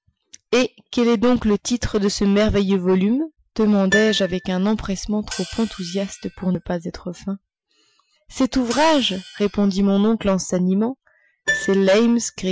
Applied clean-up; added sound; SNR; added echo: classical method Wiener filter.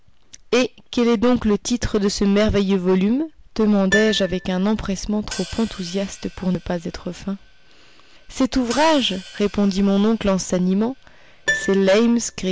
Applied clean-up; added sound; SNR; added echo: none; Hi-hat + Piano; 15 dB; none.